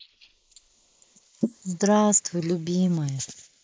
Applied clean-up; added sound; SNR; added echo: neural mask model Resemble Enhance denoiser.